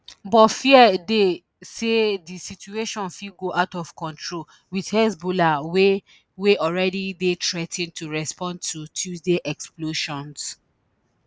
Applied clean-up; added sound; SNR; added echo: none; none; none; none.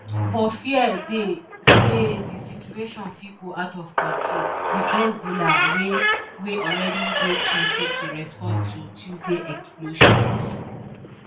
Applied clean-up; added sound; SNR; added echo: none; Squeak / Slam; -5 dB; reverberation time 0.3 s.